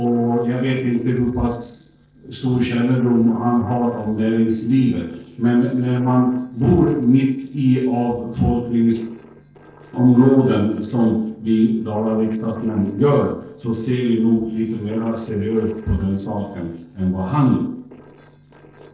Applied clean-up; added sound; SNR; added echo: neural separator model SepFormer DNS4.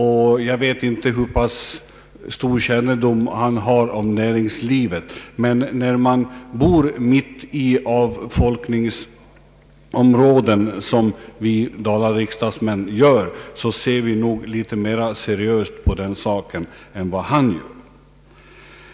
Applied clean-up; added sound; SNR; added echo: none; none; none; none.